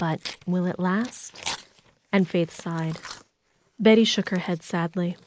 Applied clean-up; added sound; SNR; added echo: neural mask model Resemble Enhance denoiser.